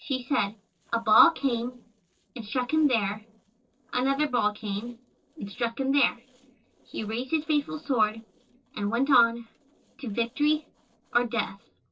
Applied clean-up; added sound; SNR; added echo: neural separator model SepFormer DNS4.